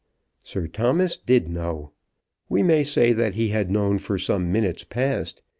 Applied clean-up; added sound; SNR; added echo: none; none; none; none.